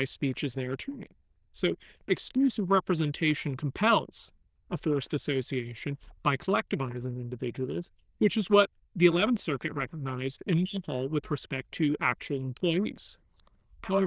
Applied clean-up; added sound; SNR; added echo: neural diffusion model UNIVERSE++.